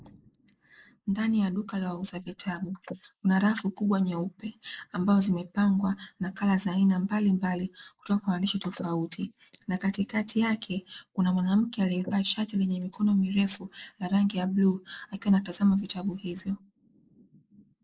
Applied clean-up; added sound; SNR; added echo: neural mask model Resemble Enhance denoiser.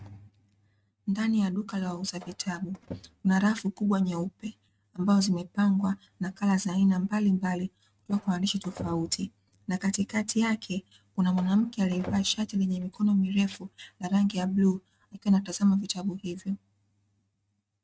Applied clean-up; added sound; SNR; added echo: neural mask model RNNoise.